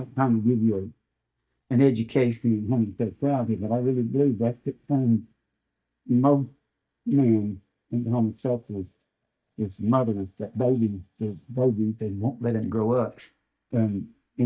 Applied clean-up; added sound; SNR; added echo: neural mask model DeepFilterNet 3.